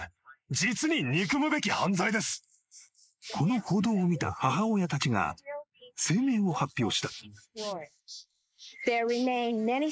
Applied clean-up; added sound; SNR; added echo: neural mask model Resemble Enhance denoiser.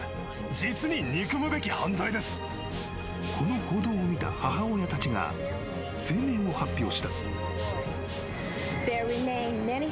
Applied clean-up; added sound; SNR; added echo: none; Zipper (clothing) / Sawing; 18 dB; none.